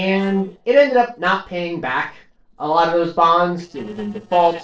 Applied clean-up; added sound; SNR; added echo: neural separator model SepFormer DNS4.